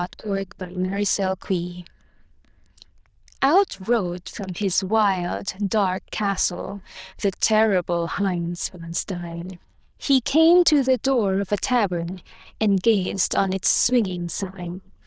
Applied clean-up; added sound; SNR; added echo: neural diffusion model UNIVERSE++.